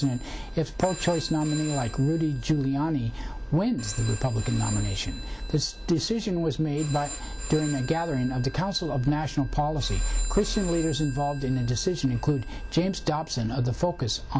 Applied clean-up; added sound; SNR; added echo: none; Telephone; 16 dB; none.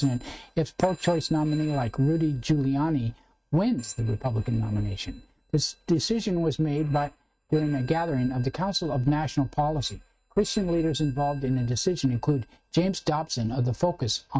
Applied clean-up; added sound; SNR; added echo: neural mask model RNNoise.